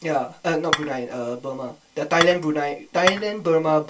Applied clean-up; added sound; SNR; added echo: none; Dishes, pots, and pans / Chink, clink; 3 dB; reverberation time 0.2 s.